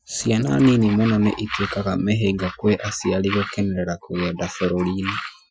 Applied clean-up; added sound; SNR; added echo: classical method Wiener filter.